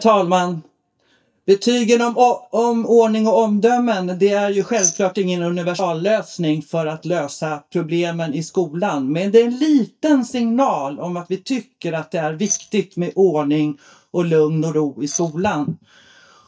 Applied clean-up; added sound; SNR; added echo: neural mask model DeepFilterNet 3.